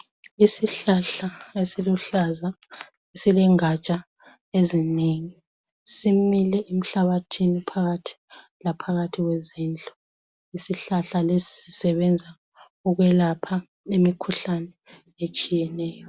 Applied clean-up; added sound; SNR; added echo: none; none; none; none.